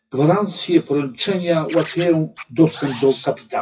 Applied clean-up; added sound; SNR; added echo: classical method WPE with log-MMSE.